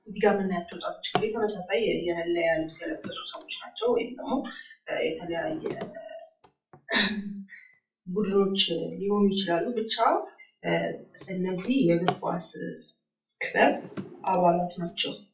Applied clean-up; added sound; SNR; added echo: classical method WPE with log-MMSE.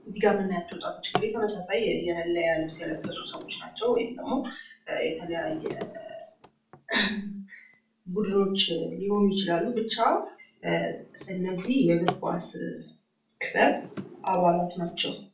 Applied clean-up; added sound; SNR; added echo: none; Drawer open or close; 16 dB; reverberation time 0.3 s.